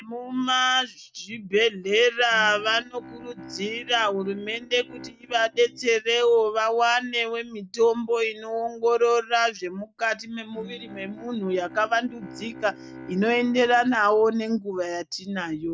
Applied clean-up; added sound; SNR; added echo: neural mask model RNNoise.